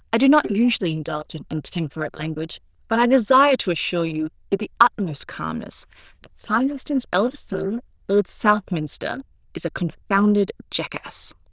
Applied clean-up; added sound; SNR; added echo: neural diffusion model UNIVERSE++.